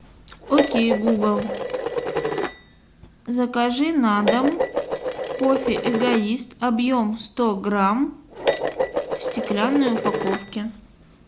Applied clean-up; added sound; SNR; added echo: none; Dishes, pots, and pans; 2 dB; none.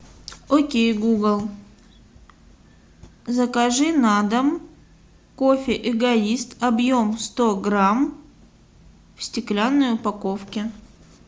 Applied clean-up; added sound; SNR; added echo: none; none; none; none.